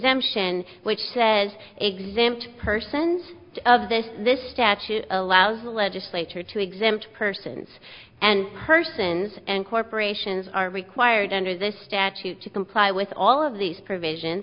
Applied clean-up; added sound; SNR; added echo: none; none; none; none.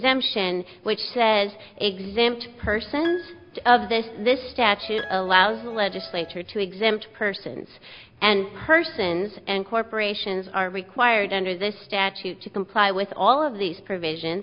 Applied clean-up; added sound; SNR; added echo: none; Piano + Piano; 18 dB; none.